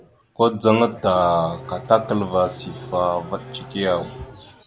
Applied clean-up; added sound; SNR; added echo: none; Race car, auto racing / Engine starting; 16 dB; none.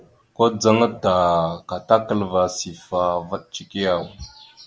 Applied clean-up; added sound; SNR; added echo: none; none; none; none.